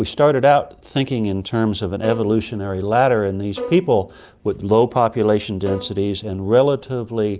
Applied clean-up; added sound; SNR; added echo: none; Bowed string instrument; 15 dB; none.